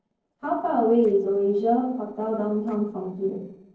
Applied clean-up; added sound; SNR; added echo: neural separator model SepFormer DNS4.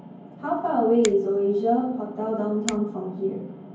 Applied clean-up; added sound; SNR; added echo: none; Finger snapping; 17 dB; reverberation time 0.9 s.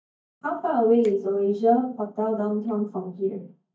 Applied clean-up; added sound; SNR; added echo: neural mask model DeepFilterNet 3.